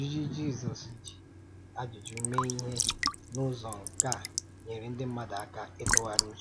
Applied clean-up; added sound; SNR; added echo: none; Raindrop / Drip / Trickle, dribble; -2 dB; none.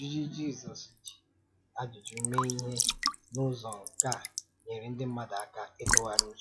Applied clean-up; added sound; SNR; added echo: classical method log-MMSE.